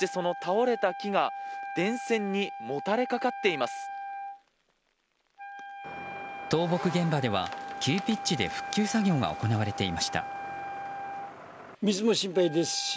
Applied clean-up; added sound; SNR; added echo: none; Wind instrument, woodwind instrument; 9 dB; none.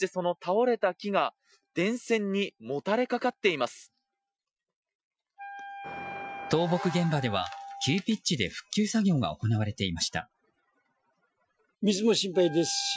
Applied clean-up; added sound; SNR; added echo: classical method Wiener filter.